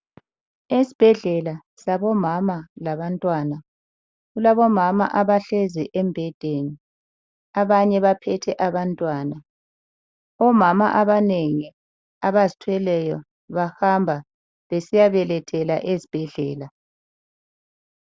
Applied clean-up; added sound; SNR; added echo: none; none; none; none.